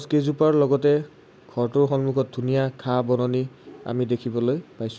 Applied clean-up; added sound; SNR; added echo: none; none; none; none.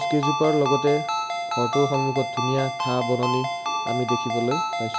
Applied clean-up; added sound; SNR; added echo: none; Ringtone; 1 dB; none.